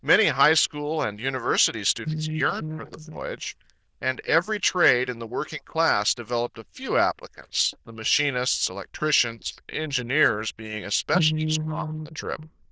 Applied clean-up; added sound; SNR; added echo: neural diffusion model UNIVERSE++.